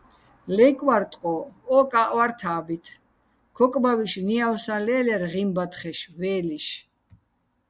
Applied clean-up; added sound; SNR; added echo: none; none; none; none.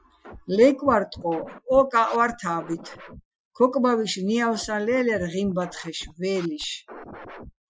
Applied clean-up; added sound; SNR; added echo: classical method Wiener filter.